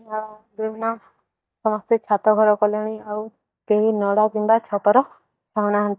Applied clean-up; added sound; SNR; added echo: neural mask model DeepFilterNet 3.